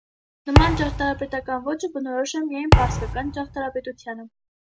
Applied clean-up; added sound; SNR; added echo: none; Thump, thud; -4 dB; none.